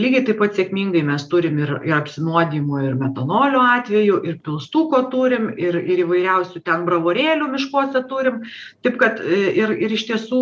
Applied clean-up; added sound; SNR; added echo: none; none; none; none.